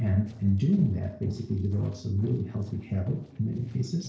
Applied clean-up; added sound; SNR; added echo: neural separator model SepFormer DNS4.